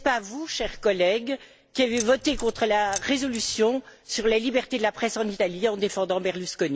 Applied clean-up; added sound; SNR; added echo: none; Keys jangling; 13 dB; none.